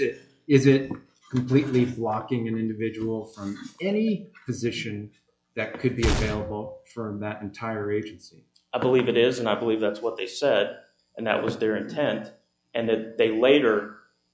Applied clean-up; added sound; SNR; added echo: classical method log-MMSE.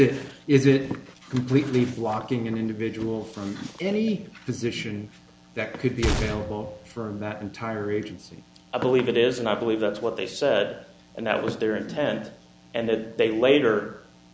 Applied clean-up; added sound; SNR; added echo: none; Gunshot, gunfire; 4 dB; none.